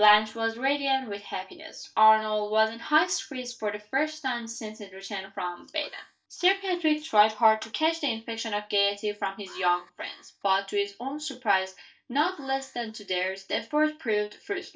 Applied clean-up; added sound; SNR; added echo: neural mask model DeepFilterNet 3.